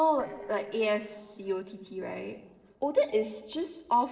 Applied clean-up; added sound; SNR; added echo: neural separator model SepFormer DNS4.